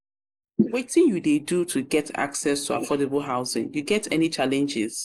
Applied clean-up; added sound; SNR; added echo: neural mask model Resemble Enhance denoiser.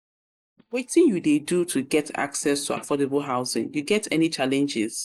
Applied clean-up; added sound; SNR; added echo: neural mask model DeepFilterNet 3.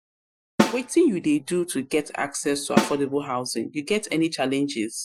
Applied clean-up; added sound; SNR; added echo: classical method Wiener filter.